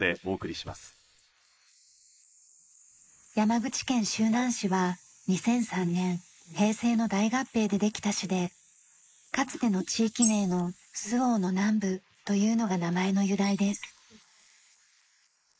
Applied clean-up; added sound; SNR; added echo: neural mask model Resemble Enhance denoiser.